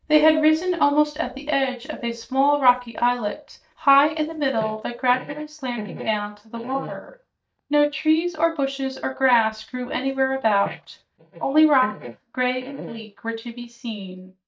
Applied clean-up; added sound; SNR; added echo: neural mask model DeepFilterNet 3.